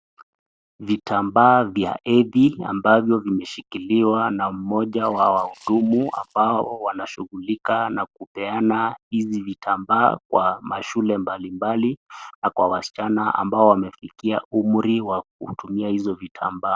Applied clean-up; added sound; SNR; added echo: neural separator model SepFormer DNS4.